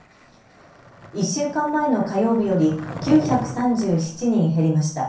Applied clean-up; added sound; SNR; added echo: none; Skateboard; 14 dB; reverberation time 0.6 s.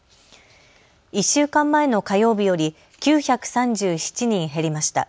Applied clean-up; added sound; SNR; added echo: none; none; none; none.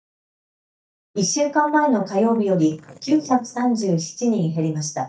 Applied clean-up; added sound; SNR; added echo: neural mask model DeepFilterNet 3.